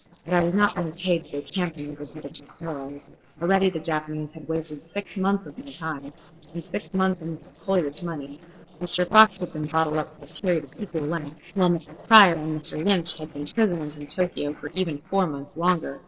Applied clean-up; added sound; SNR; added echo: neural separator model SepFormer DNS4.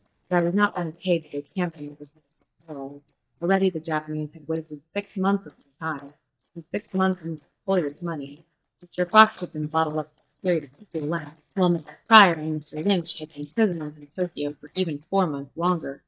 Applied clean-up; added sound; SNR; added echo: neural mask model DeepFilterNet 3.